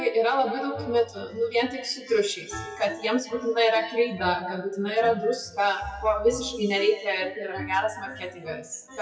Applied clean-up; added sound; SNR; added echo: classical method WPE with log-MMSE.